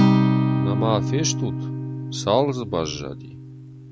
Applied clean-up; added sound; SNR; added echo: none; Acoustic guitar; -4 dB; none.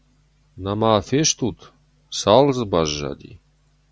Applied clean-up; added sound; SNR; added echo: none; none; none; none.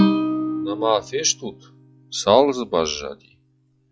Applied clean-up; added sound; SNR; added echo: classical method log-MMSE.